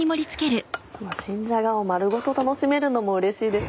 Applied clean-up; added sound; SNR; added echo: none; none; none; none.